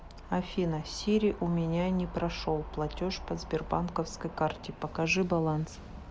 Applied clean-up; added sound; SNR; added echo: none; none; none; none.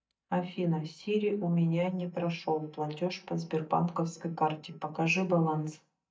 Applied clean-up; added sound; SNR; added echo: neural mask model DeepFilterNet 3.